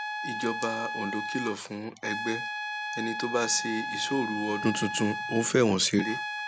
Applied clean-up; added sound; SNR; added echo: none; Trumpet; 5 dB; none.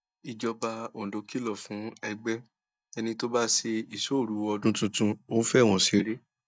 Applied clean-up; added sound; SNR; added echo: neural mask model DeepFilterNet 3.